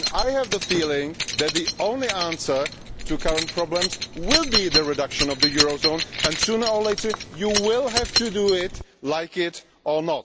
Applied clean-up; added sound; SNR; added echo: none; Keys jangling; 2 dB; none.